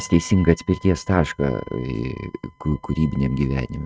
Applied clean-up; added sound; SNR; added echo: neural mask model RNNoise.